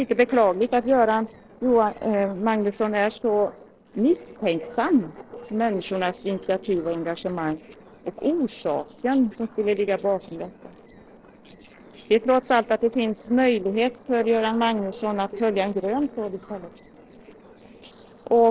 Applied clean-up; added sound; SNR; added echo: neural separator model SepFormer DNS4.